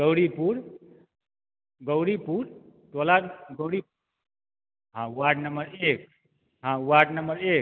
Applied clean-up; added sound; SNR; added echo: none; none; none; none.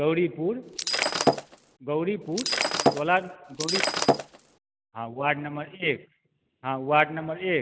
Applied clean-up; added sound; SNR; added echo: none; Shatter; -2 dB; none.